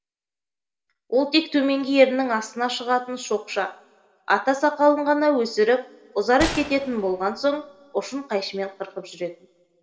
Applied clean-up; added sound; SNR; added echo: none; Gunshot, gunfire; 11 dB; reverberation time 1.5 s.